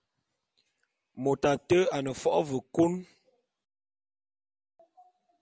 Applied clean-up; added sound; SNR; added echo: none; none; none; none.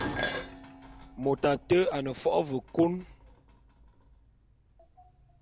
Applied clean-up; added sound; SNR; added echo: none; Dishes, pots, and pans; 10 dB; none.